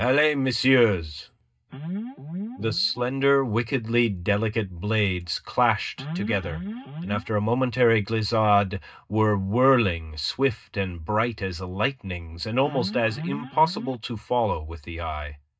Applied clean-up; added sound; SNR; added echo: neural mask model DeepFilterNet 3.